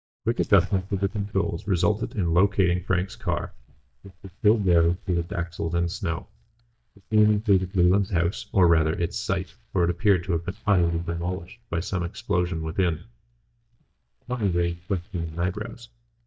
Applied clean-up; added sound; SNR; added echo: neural mask model DeepFilterNet 3.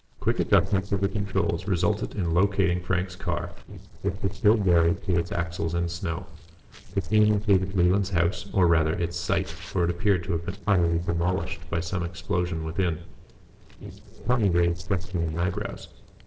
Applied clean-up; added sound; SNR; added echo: neural separator model SepFormer DNS4.